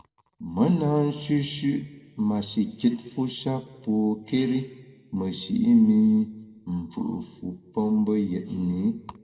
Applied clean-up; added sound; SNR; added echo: none; none; none; reverberation time 1.2 s.